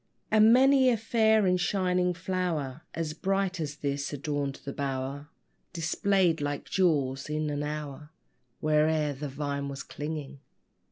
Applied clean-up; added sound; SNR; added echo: none; none; none; none.